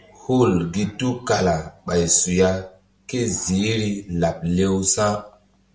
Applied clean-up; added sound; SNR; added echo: none; none; none; none.